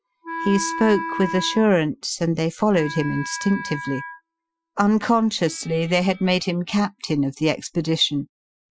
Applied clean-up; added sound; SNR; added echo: classical method Wiener filter.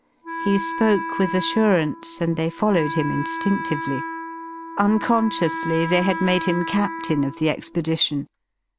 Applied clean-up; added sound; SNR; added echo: none; Wind instrument, woodwind instrument; 8 dB; none.